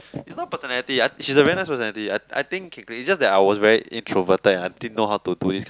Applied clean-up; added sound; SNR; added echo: none; none; none; none.